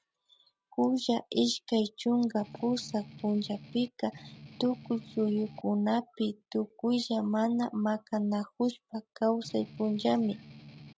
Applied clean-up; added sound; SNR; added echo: none; Strum; 18 dB; none.